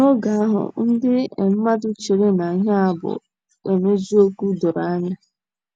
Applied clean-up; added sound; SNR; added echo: none; none; none; none.